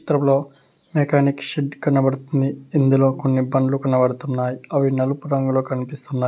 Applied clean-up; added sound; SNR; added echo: none; none; none; none.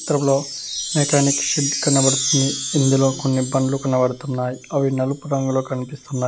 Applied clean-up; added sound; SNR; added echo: none; Chime; 6 dB; none.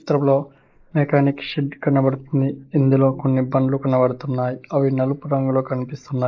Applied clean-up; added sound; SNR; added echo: neural mask model Resemble Enhance denoiser.